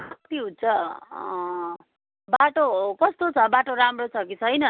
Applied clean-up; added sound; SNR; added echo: none; none; none; none.